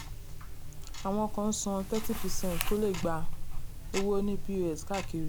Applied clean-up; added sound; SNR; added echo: none; Tick-tock; -1 dB; none.